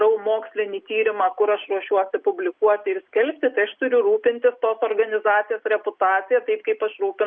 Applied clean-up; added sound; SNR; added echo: none; none; none; none.